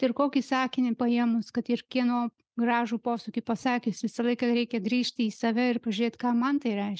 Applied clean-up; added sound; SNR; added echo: none; none; none; none.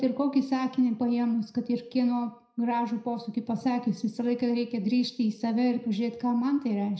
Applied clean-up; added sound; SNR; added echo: none; none; none; reverberation time 0.5 s.